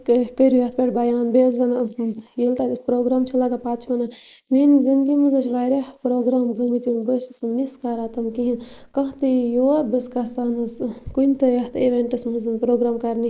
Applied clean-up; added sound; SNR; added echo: neural mask model Resemble Enhance denoiser.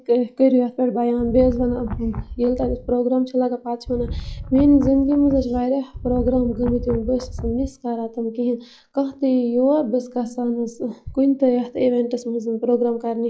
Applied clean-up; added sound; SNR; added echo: classical method log-MMSE.